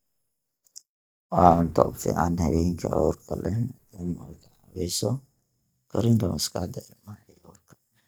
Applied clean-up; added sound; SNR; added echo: neural mask model DeepFilterNet 3.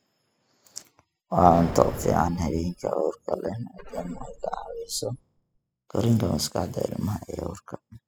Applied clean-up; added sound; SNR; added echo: classical method spectral subtraction.